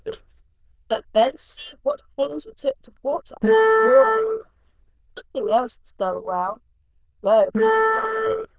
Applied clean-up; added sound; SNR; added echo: neural diffusion model UNIVERSE++.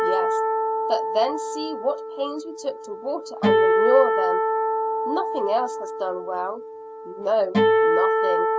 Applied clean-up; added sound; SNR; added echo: none; Acoustic guitar; -4 dB; none.